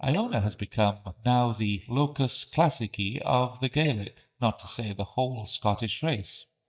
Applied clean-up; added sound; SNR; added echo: neural mask model DeepFilterNet 3.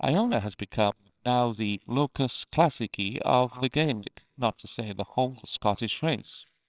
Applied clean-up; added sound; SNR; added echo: neural separator model SepFormer WHAMR!.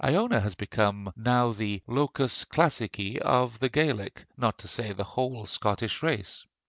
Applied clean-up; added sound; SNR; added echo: none; none; none; none.